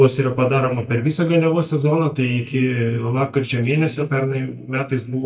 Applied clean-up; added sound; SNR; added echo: neural mask model DeepFilterNet 3.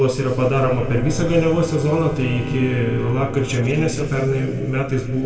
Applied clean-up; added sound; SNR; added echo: none; Bowed string instrument; 17 dB; reverberation time 2.1 s.